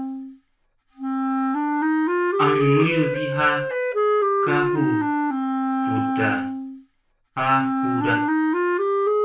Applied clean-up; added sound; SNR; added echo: none; Wind instrument, woodwind instrument; -4 dB; reverberation time 0.3 s.